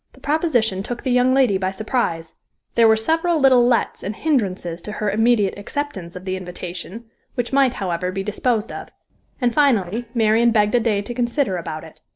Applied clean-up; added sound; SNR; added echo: neural separator model SepFormer DNS4.